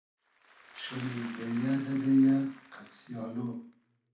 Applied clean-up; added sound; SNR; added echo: none; Applause / Crowd; 19 dB; reverberation time 0.6 s.